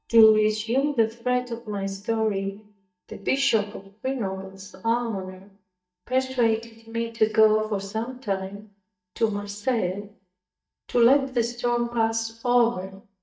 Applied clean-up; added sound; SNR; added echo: neural mask model DeepFilterNet 3.